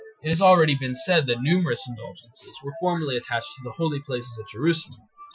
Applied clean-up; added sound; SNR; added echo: classical method Wiener filter.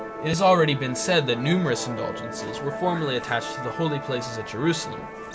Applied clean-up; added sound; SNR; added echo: none; Musical instrument; 9 dB; none.